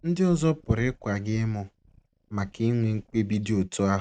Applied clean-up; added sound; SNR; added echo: neural mask model RNNoise.